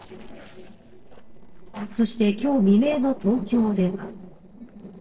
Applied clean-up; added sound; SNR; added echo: neural separator model SepFormer DNS4.